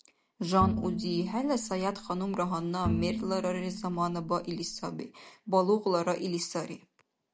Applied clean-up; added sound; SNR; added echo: none; Bowed string instrument; 5 dB; none.